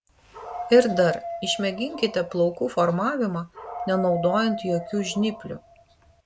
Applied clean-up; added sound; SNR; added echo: none; Dog; 11 dB; none.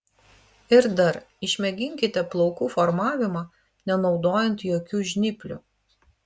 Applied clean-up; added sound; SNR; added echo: none; none; none; none.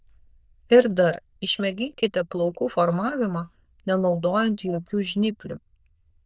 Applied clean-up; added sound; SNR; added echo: neural diffusion model UNIVERSE++.